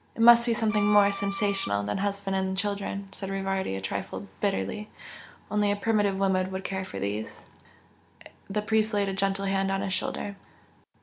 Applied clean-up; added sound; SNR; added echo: none; Bowed string instrument; 8 dB; none.